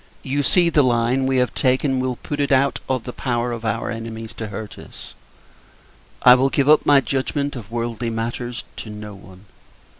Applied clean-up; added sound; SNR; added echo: none; none; none; none.